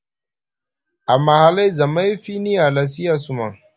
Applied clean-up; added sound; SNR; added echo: none; none; none; none.